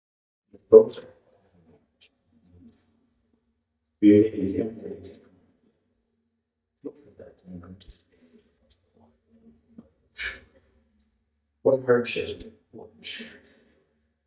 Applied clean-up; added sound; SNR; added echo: neural mask model DeepFilterNet 3.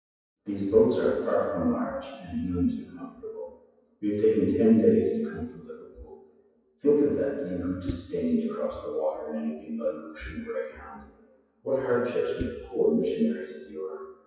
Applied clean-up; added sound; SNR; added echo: classical method WPE with log-MMSE.